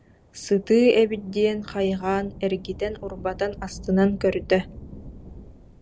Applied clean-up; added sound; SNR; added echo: none; Thunder / Rain; 17 dB; none.